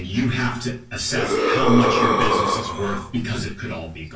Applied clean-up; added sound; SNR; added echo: none; Breathing; -1 dB; reverberation time 0.1 s.